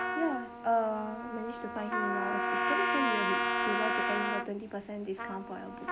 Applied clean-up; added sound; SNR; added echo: none; Trumpet + Trumpet; -3 dB; none.